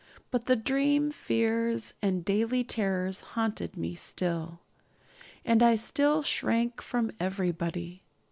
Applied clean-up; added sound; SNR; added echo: none; none; none; none.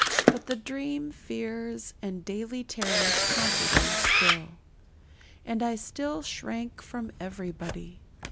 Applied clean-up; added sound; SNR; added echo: none; Camera; -4 dB; none.